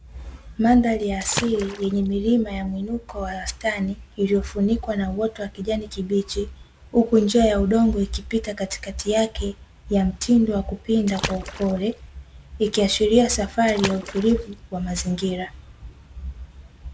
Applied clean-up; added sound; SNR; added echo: none; Water / Splash, splatter; 13 dB; none.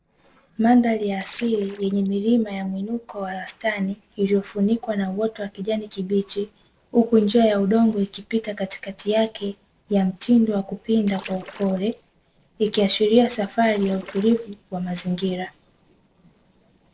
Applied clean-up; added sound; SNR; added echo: neural separator model SepFormer DNS4.